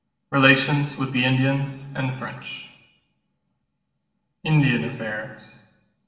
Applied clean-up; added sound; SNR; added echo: none; none; none; reverberation time 1.0 s.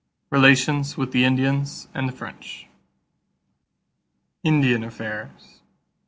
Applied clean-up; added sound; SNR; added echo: none; none; none; none.